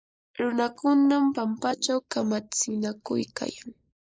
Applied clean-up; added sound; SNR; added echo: neural mask model Resemble Enhance denoiser.